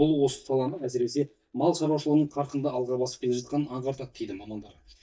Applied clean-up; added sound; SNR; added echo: neural mask model DeepFilterNet 3.